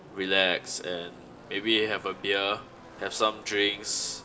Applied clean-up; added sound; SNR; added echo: none; Car passing by / Race car, auto racing; 18 dB; reverberation time 0.4 s.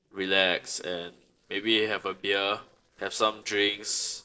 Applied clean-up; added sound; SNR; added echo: neural separator model SepFormer DNS4.